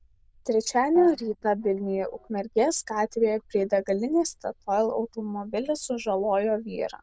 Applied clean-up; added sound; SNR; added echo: neural diffusion model UNIVERSE++.